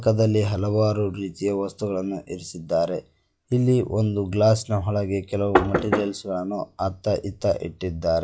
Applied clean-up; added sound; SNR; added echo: classical method log-MMSE.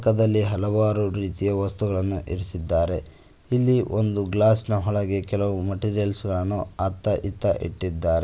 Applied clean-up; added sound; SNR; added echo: none; none; none; none.